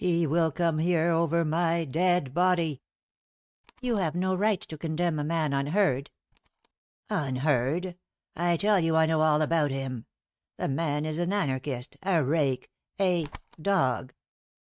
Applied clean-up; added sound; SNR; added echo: neural mask model RNNoise.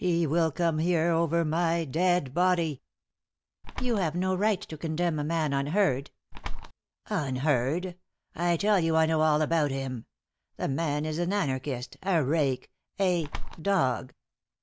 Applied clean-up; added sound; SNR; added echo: none; Bird; 0 dB; none.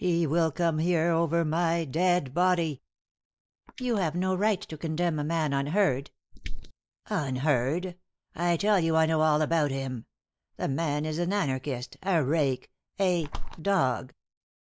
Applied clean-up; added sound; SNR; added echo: neural mask model Resemble Enhance denoiser.